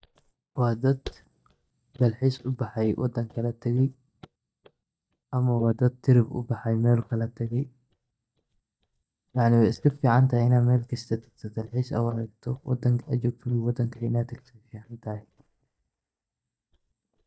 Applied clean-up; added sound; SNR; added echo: neural mask model DeepFilterNet 3.